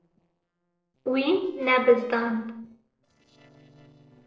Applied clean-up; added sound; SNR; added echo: neural separator model SepFormer DNS4.